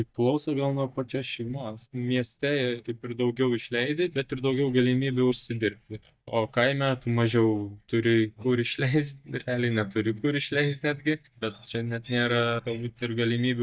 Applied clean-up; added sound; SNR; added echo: neural mask model DeepFilterNet 3.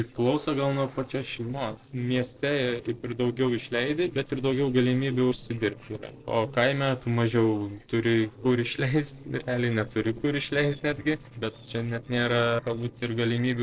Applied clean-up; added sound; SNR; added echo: neural separator model SepFormer DNS4.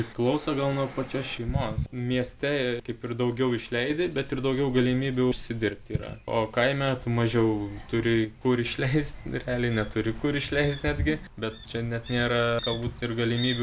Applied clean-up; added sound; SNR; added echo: none; none; none; none.